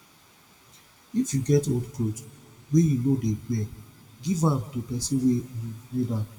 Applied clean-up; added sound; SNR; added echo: none; none; none; reverberation time 1.0 s.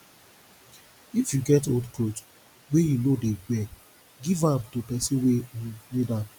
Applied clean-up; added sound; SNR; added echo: none; none; none; none.